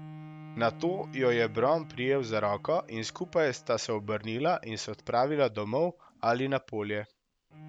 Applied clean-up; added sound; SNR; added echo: none; Bowed string instrument; 19 dB; none.